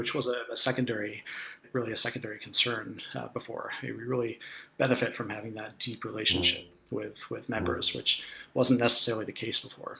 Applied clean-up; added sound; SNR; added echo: none; Brass instrument; 10 dB; none.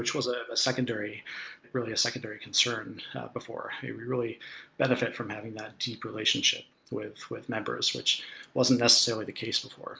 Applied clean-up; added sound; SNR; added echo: none; none; none; none.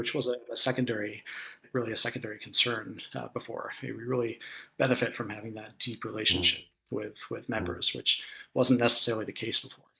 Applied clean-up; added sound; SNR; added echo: neural mask model DeepFilterNet 3.